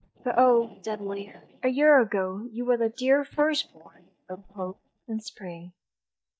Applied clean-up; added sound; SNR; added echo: neural mask model DeepFilterNet 3.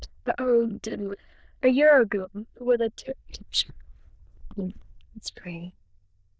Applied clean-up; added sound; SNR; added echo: neural diffusion model UNIVERSE++.